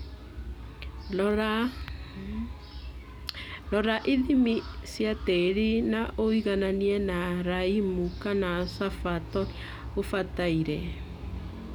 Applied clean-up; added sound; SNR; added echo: none; none; none; none.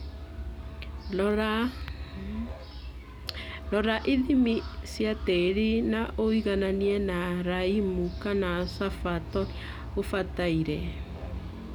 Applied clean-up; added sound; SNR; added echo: none; Musical instrument; 14 dB; none.